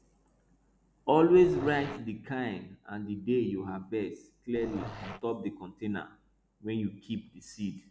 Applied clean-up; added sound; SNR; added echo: none; Growling; 12 dB; none.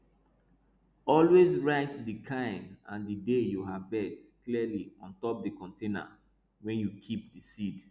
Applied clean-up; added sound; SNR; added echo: none; none; none; none.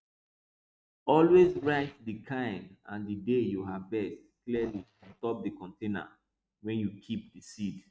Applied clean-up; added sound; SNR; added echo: neural mask model RNNoise.